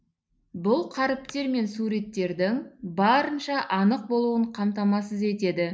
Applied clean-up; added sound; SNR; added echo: none; none; none; none.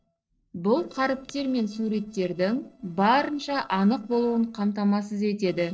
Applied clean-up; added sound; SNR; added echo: neural separator model SepFormer DNS4.